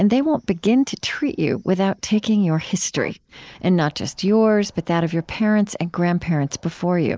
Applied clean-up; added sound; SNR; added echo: neural mask model Resemble Enhance denoiser.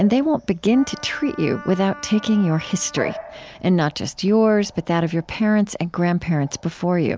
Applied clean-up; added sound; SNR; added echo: none; Wind instrument, woodwind instrument + Bark / Bird vocalization, bird call, bird song; 19 dB; none.